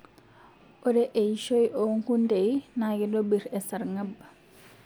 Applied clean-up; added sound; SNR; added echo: none; none; none; none.